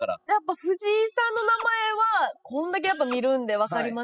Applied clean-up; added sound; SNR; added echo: classical method spectral subtraction.